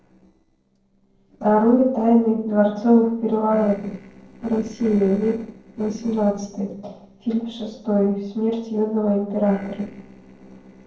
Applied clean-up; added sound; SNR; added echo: neural separator model SepFormer DNS4.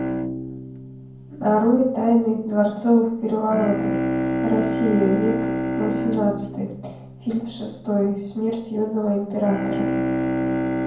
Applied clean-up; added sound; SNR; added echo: none; Bowed string instrument; 4 dB; reverberation time 0.9 s.